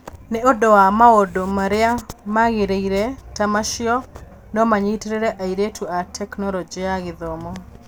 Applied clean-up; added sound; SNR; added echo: none; none; none; none.